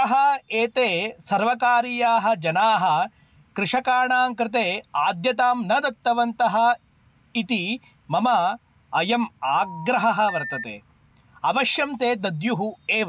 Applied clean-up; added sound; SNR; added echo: none; Telephone; 12 dB; none.